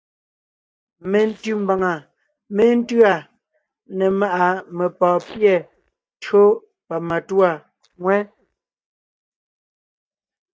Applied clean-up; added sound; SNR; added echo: neural mask model DeepFilterNet 3.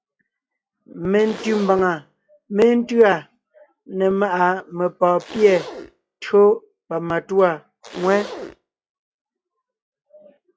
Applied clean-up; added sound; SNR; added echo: classical method log-MMSE.